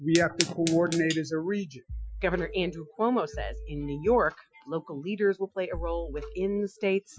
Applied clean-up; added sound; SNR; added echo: classical method Wiener filter.